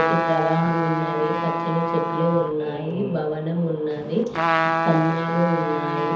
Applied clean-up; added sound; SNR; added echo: none; Trumpet; 2 dB; reverberation time 0.7 s.